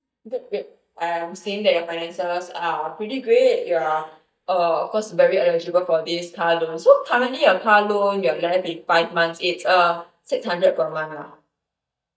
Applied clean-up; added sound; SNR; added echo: neural mask model DeepFilterNet 3.